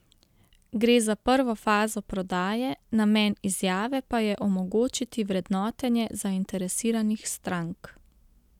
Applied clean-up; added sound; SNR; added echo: none; none; none; none.